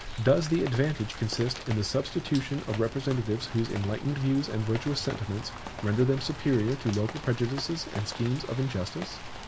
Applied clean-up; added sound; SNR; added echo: none; Rain; 11 dB; none.